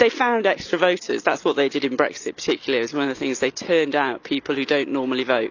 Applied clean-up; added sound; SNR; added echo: none; none; none; none.